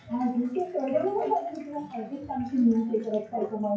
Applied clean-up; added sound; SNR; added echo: classical method WPE with log-MMSE.